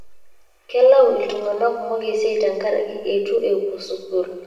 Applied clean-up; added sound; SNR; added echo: none; none; none; reverberation time 1.1 s.